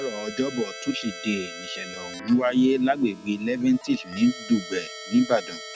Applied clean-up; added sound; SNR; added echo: none; Keyboard (musical); 14 dB; none.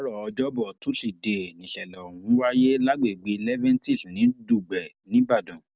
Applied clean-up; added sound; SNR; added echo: none; none; none; none.